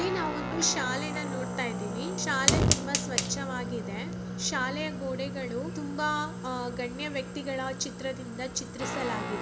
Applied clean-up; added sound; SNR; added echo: none; Guitar + Fire; -1 dB; none.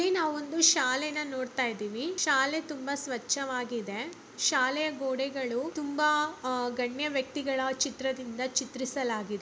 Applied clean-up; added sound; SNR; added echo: none; none; none; none.